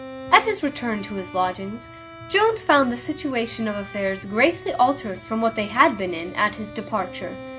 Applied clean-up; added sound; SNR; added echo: none; Bowed string instrument; 16 dB; none.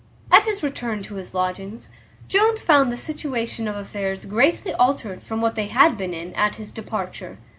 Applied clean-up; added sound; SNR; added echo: none; none; none; none.